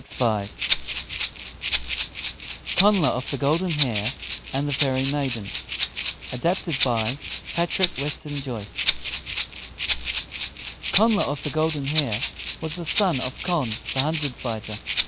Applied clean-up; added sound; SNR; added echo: none; Rattle (instrument); -1 dB; none.